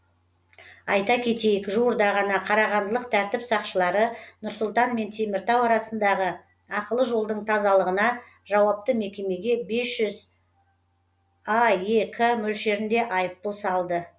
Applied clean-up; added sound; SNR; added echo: none; none; none; none.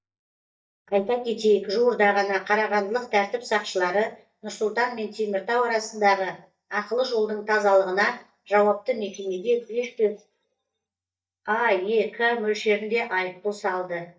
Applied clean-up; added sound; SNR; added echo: neural mask model DeepFilterNet 3.